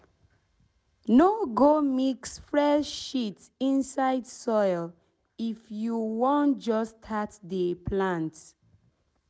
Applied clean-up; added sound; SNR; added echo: none; none; none; none.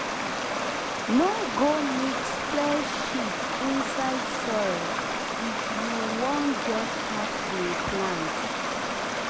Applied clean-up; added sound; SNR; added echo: none; Stream; -1 dB; none.